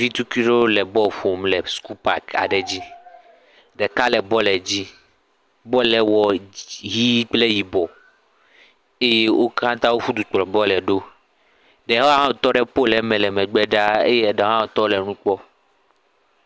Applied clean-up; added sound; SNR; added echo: none; none; none; none.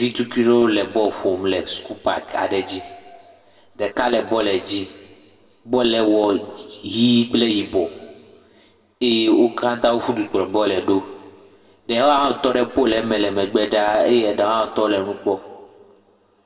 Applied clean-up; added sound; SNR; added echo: none; none; none; reverberation time 1.2 s.